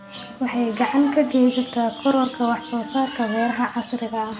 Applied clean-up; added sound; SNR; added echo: none; Wind instrument, woodwind instrument; 20 dB; none.